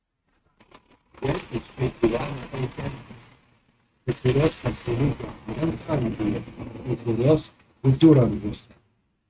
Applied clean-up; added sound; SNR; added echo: neural mask model RNNoise.